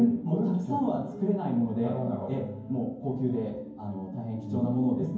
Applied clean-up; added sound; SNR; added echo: none; none; none; reverberation time 0.9 s.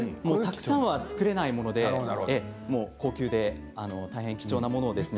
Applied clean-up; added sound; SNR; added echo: none; none; none; none.